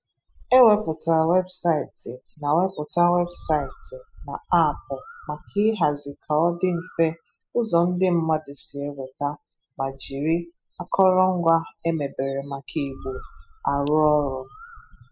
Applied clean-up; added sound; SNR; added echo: classical method spectral subtraction.